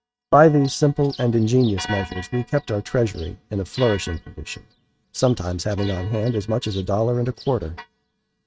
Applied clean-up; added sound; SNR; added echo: neural mask model RNNoise.